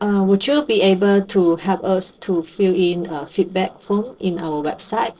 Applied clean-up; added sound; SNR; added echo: neural separator model SepFormer DNS4.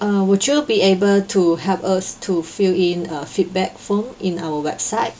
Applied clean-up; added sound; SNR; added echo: none; none; none; none.